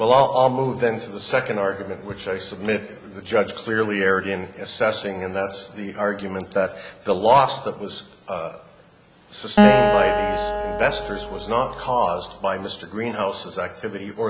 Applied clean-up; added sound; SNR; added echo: none; Acoustic guitar; -2 dB; none.